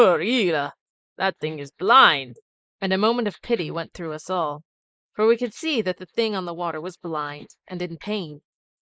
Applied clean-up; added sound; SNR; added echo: neural mask model Resemble Enhance denoiser.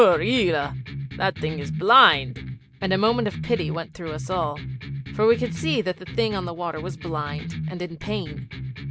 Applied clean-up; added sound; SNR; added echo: none; Electric guitar; 8 dB; none.